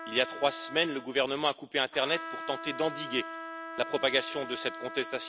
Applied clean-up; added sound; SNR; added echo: none; Trumpet; 10 dB; none.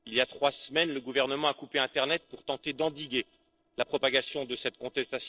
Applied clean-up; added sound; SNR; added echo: neural separator model SepFormer DNS4.